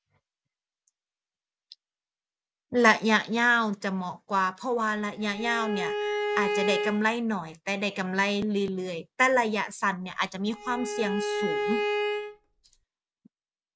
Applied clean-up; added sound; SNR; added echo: none; Bowed string instrument; 2 dB; none.